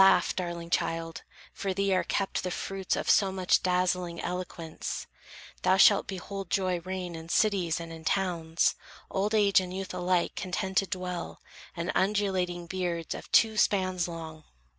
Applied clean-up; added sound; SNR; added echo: none; none; none; none.